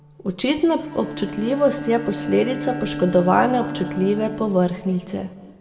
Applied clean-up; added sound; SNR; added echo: none; Bowed string instrument; 10 dB; reverberation time 1.5 s.